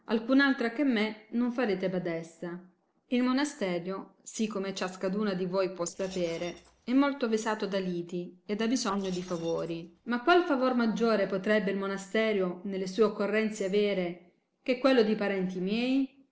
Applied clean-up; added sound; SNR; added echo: neural separator model SepFormer DNS4.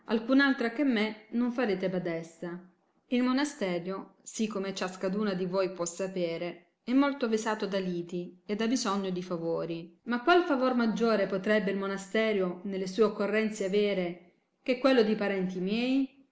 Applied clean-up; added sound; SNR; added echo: none; none; none; none.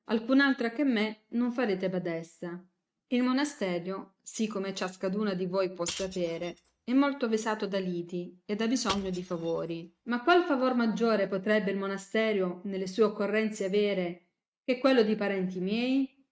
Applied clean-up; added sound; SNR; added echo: neural mask model RNNoise.